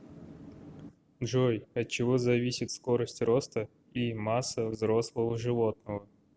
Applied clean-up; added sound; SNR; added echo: none; none; none; none.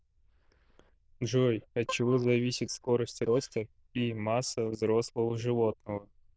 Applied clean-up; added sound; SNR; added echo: neural diffusion model UNIVERSE++.